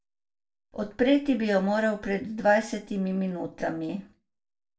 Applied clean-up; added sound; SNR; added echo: none; none; none; reverberation time 0.2 s.